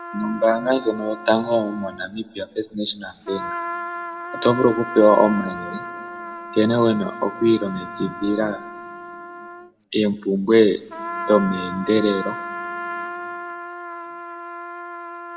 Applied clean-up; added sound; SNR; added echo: none; Trumpet; 10 dB; reverberation time 2.2 s.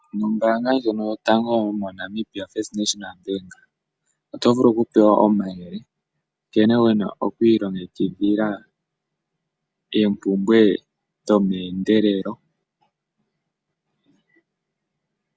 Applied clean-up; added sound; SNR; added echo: none; none; none; none.